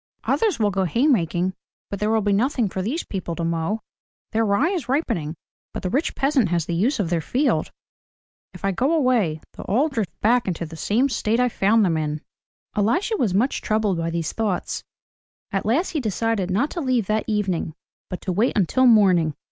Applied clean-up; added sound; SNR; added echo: none; none; none; none.